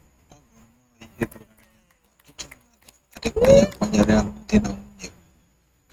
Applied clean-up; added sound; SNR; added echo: neural mask model RNNoise.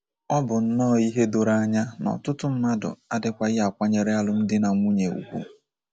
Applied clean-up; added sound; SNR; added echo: none; none; none; none.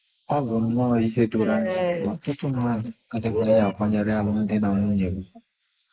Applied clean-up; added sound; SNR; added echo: neural mask model Resemble Enhance denoiser.